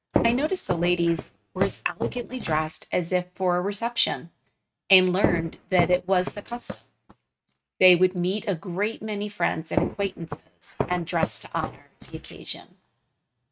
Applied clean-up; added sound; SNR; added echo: neural mask model RNNoise.